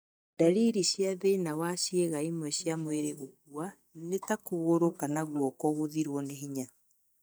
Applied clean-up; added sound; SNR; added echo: neural mask model DeepFilterNet 3.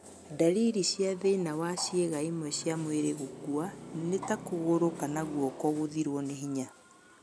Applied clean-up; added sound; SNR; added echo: none; none; none; none.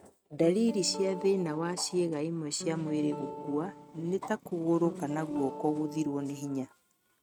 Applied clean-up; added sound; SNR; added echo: neural mask model RNNoise.